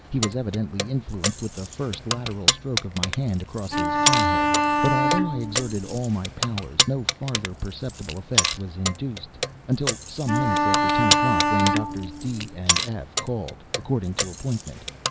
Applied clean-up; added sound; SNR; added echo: none; Bowed string instrument + Keys jangling; -3 dB; none.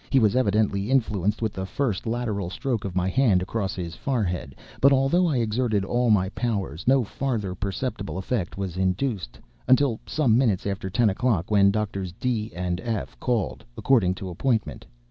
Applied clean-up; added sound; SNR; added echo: none; none; none; none.